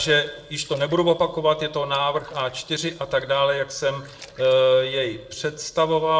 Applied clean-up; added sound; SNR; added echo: neural separator model SepFormer DNS4.